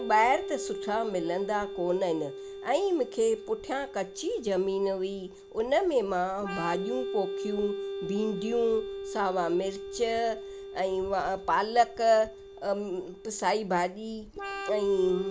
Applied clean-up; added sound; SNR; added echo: none; Organ; 9 dB; none.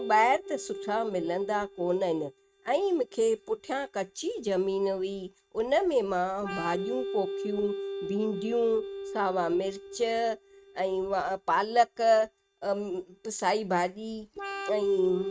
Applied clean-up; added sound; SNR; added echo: neural mask model RNNoise.